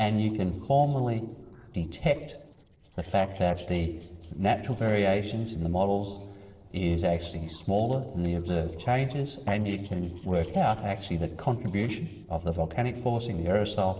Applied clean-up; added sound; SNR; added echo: neural separator model SepFormer DNS4.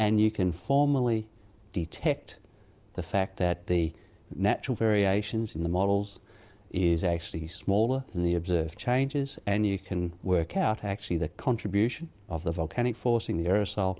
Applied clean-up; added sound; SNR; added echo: none; none; none; none.